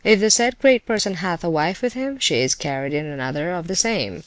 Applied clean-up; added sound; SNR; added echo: none; none; none; none.